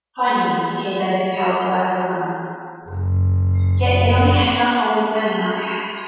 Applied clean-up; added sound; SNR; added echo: none; Bowed string instrument; -2 dB; reverberation time 2.2 s.